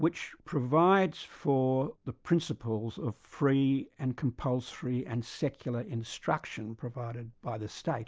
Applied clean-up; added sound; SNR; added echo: none; none; none; none.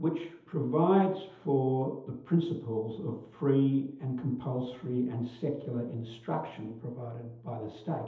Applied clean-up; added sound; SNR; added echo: none; none; none; reverberation time 0.8 s.